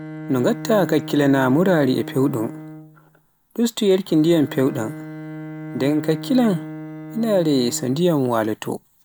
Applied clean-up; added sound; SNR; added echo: none; Bowed string instrument; 13 dB; none.